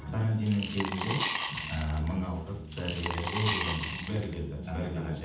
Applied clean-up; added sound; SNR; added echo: none; Coin (dropping) / Glass; 5 dB; reverberation time 0.8 s.